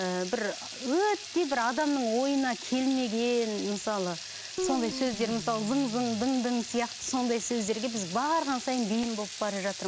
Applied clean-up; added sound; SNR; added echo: none; Water tap, faucet / Liquid + Guitar; 10 dB; none.